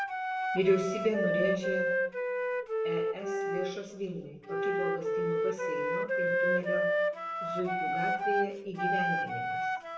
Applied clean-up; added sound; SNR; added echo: none; Wind instrument, woodwind instrument; -4 dB; reverberation time 0.9 s.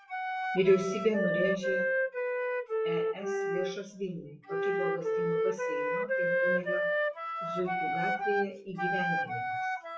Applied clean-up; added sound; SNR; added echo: classical method WPE with log-MMSE.